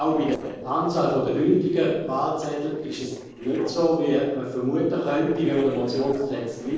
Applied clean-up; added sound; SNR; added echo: neural separator model SepFormer DNS4.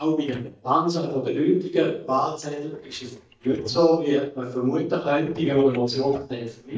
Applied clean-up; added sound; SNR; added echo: neural mask model DeepFilterNet 3.